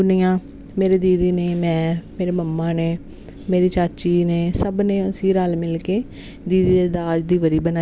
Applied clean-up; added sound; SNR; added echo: none; none; none; none.